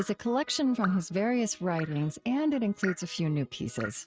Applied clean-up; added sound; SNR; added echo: neural mask model RNNoise.